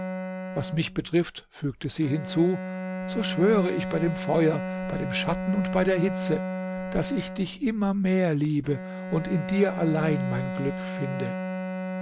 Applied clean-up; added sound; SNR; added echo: none; Bowed string instrument; 5 dB; none.